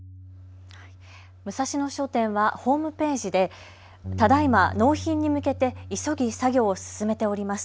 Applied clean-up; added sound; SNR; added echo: none; Bass guitar; 13 dB; none.